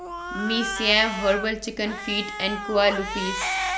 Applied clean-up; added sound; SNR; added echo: none; Cat; 6 dB; none.